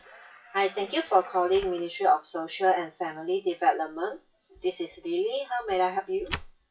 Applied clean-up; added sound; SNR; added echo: classical method WPE with log-MMSE.